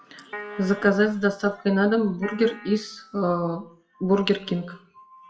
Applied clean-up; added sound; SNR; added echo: classical method WPE with log-MMSE.